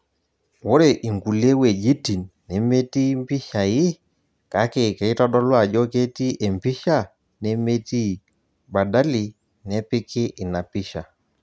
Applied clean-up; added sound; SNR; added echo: none; none; none; none.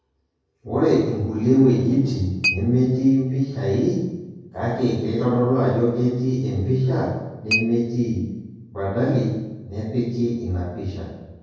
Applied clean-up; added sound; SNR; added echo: none; Chink, clink; 14 dB; reverberation time 1.3 s.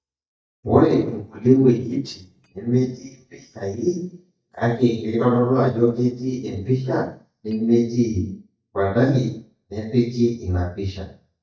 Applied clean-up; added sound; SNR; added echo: neural mask model DeepFilterNet 3.